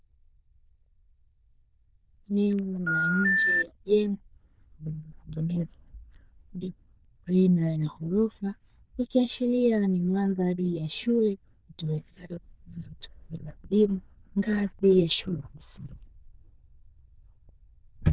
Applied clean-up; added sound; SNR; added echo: neural diffusion model UNIVERSE++.